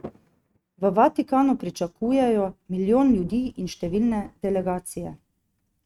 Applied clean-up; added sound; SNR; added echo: neural mask model RNNoise.